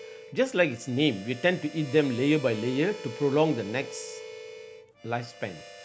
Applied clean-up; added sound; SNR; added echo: none; Harmonica; 15 dB; none.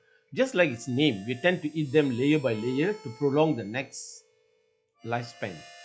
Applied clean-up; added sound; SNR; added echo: classical method log-MMSE.